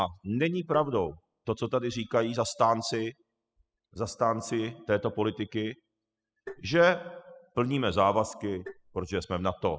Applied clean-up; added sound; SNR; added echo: classical method spectral subtraction.